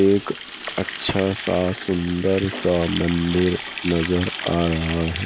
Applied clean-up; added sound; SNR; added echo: none; Water tap, faucet; 10 dB; none.